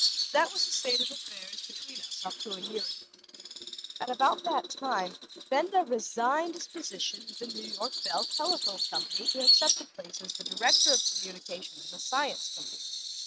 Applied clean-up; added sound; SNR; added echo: neural mask model RNNoise.